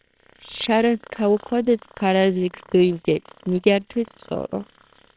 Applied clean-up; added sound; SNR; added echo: neural separator model SepFormer WHAMR!.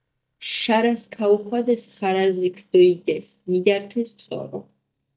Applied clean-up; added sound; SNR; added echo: neural mask model DeepFilterNet 3.